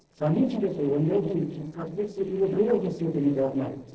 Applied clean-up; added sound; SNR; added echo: neural separator model SepFormer DNS4.